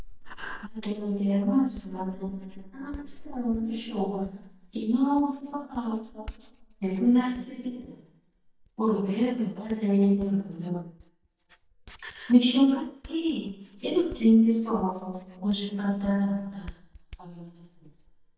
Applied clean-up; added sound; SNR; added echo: neural mask model DeepFilterNet 3.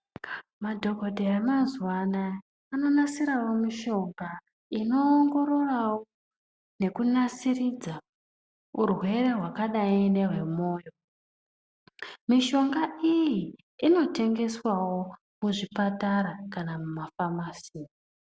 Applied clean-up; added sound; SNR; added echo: none; none; none; none.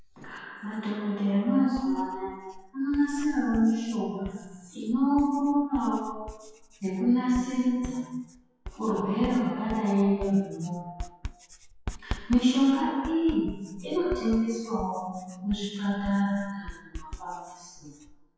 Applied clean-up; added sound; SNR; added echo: classical method WPE with log-MMSE.